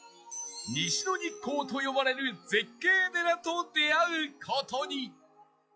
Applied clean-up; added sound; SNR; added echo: classical method log-MMSE.